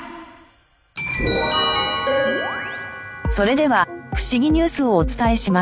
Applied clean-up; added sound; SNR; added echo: none; none; none; none.